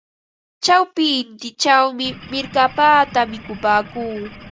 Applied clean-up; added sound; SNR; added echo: none; Engine / Boat, Water vehicle; 18 dB; none.